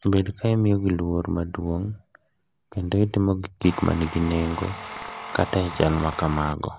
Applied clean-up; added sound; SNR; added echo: none; Tools; 12 dB; none.